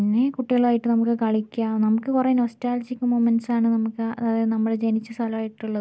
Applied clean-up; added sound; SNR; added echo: none; none; none; none.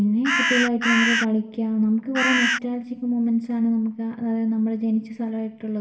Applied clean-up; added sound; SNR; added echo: none; Bird; -2 dB; reverberation time 0.7 s.